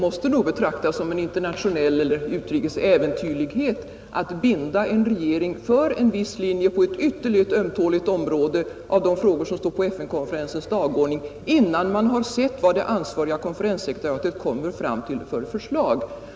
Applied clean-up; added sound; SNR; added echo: none; none; none; none.